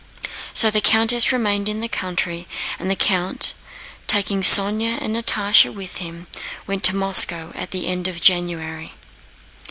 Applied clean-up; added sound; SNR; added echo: none; none; none; none.